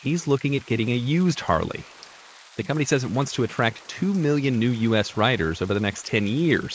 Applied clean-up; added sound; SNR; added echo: neural mask model Resemble Enhance denoiser.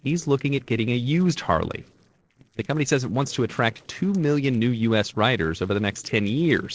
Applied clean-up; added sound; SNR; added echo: neural separator model SepFormer DNS4.